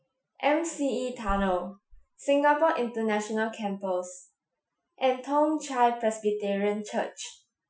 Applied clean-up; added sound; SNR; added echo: classical method Wiener filter.